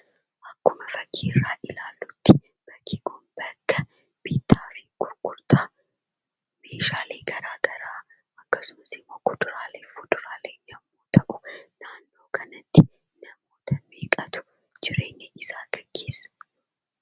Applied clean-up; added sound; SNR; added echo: none; none; none; none.